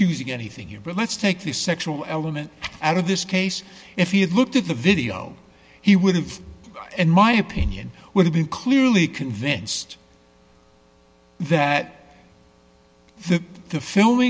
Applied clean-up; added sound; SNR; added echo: none; none; none; none.